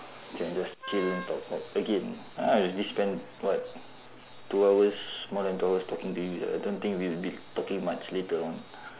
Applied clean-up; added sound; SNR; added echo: none; Wind instrument, woodwind instrument; 11 dB; none.